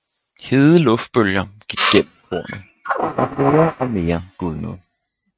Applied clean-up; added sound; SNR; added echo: neural mask model RNNoise.